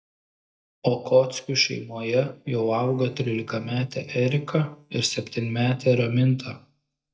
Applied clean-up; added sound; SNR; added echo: neural mask model DeepFilterNet 3.